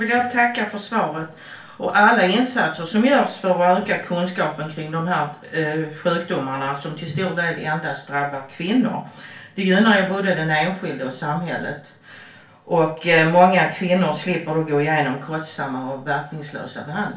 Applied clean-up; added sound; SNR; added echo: none; none; none; reverberation time 0.3 s.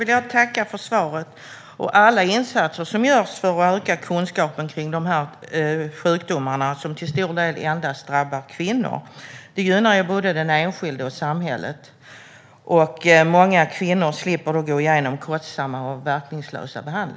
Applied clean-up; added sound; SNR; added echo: none; none; none; none.